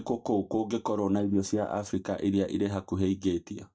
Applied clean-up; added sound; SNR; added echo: neural mask model DeepFilterNet 3.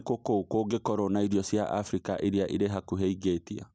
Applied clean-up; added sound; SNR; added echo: none; none; none; none.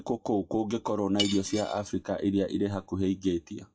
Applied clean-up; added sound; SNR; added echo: classical method WPE with log-MMSE.